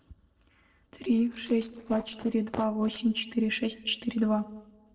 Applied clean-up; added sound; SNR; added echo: neural separator model SepFormer DNS4.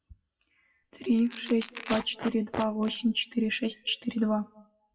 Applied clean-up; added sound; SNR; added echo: classical method WPE with log-MMSE.